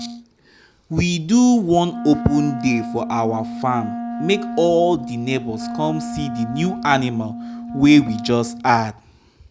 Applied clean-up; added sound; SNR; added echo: none; Wind instrument, woodwind instrument; 10 dB; none.